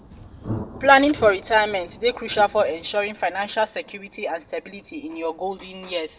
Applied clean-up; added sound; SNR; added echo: none; Thunder; 16 dB; none.